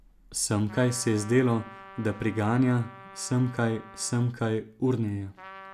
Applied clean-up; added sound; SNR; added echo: none; Trumpet; 20 dB; none.